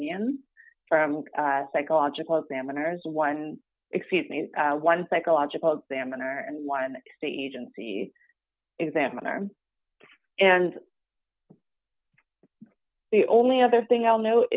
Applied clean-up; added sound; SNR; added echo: none; none; none; none.